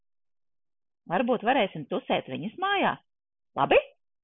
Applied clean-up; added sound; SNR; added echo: neural mask model Resemble Enhance denoiser.